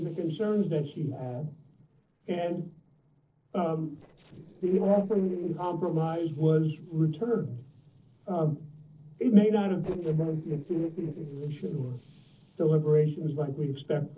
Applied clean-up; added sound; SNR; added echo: neural separator model SepFormer DNS4.